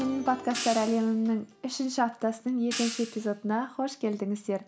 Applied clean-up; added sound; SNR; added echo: none; Hi-hat; 12 dB; none.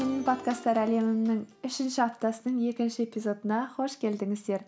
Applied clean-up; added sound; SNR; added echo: none; none; none; none.